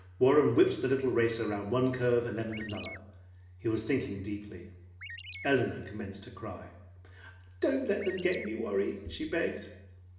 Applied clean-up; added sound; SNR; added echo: none; Chirp, tweet; 12 dB; reverberation time 0.8 s.